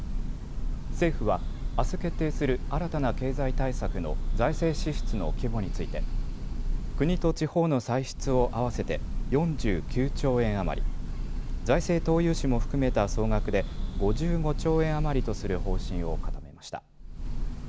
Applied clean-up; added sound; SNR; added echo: none; Bird / Breathing; 0 dB; none.